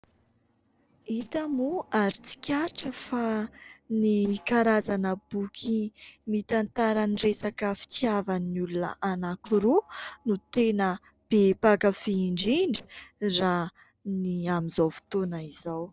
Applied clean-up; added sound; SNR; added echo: neural separator model SepFormer DNS4.